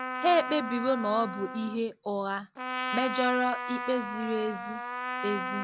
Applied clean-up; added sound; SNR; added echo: none; Trumpet; 5 dB; none.